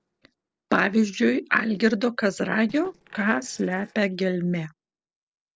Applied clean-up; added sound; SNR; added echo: neural separator model SepFormer DNS4.